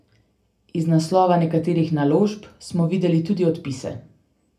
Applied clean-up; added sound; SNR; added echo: none; none; none; reverberation time 0.3 s.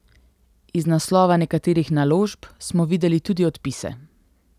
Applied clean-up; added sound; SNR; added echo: none; none; none; none.